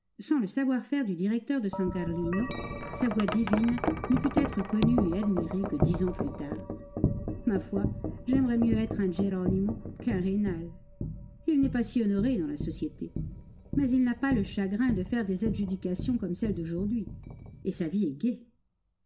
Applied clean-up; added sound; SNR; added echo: none; Wind chime; 6 dB; none.